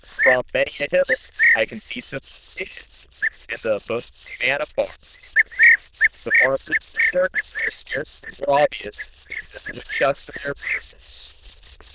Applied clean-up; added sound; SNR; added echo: neural diffusion model UNIVERSE++.